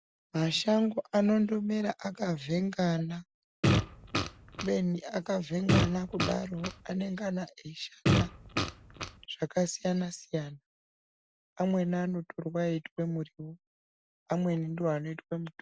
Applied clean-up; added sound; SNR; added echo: none; Fart; -2 dB; none.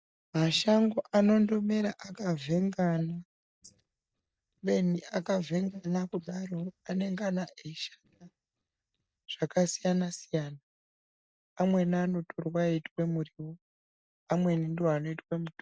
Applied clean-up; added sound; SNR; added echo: neural mask model DeepFilterNet 3.